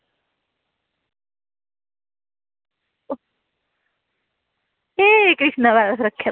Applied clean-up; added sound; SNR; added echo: none; none; none; none.